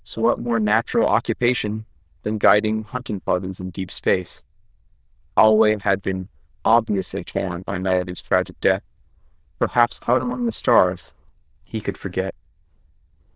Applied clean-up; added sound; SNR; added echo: neural diffusion model UNIVERSE++.